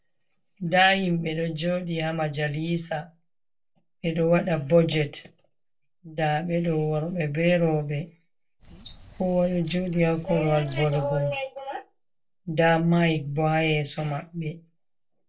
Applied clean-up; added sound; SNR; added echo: neural separator model SepFormer DNS4.